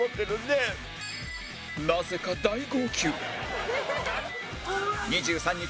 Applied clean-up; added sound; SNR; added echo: none; none; none; none.